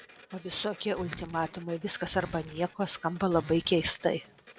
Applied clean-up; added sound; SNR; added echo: none; Printer + Zipper (clothing); 17 dB; none.